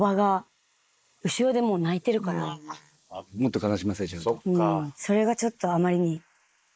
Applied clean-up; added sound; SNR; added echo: neural mask model Resemble Enhance denoiser.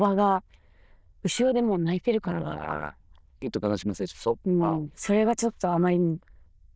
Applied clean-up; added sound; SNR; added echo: neural diffusion model UNIVERSE++.